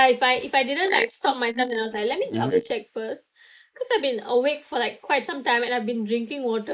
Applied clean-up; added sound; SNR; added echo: neural mask model Resemble Enhance denoiser.